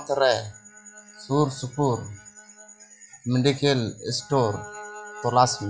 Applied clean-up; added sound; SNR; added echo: classical method log-MMSE.